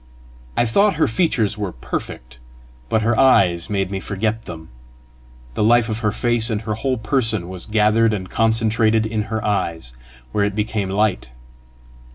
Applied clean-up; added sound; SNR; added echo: none; none; none; none.